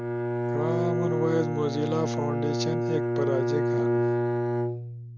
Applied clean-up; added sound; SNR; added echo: none; Bowed string instrument; -4 dB; none.